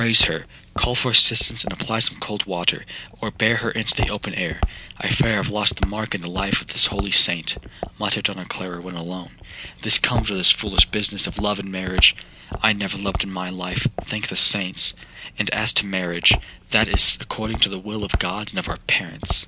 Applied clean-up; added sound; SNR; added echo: none; Walk, footsteps; 10 dB; none.